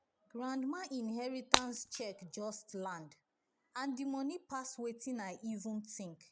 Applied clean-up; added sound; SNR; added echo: none; Shatter; -4 dB; none.